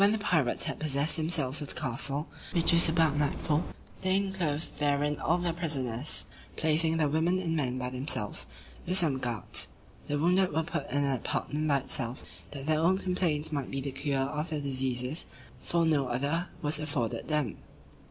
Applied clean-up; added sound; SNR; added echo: none; none; none; none.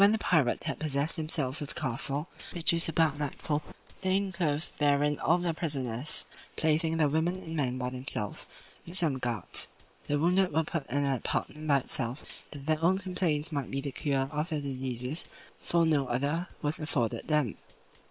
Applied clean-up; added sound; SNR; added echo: neural separator model SepFormer WHAM!.